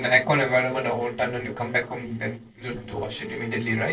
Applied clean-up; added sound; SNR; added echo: neural separator model SepFormer DNS4.